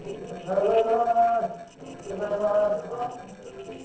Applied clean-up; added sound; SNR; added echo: neural separator model SepFormer DNS4.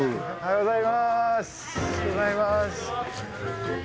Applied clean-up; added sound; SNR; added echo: none; none; none; none.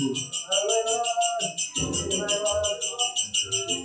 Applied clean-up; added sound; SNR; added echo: classical method WPE with log-MMSE.